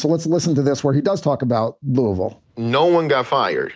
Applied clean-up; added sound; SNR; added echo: none; none; none; none.